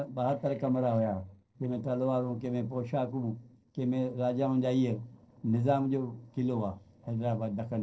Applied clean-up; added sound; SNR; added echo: neural separator model SepFormer DNS4.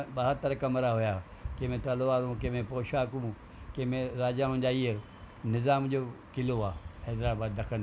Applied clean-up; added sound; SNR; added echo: none; none; none; none.